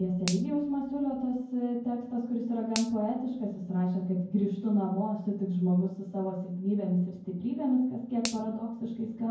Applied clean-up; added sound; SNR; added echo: none; Finger snapping; 13 dB; reverberation time 0.9 s.